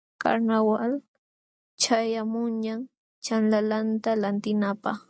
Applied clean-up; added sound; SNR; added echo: none; none; none; none.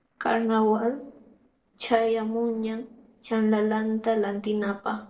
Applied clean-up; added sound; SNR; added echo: neural separator model SepFormer DNS4.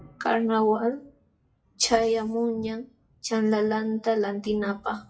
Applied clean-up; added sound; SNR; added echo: classical method WPE with log-MMSE.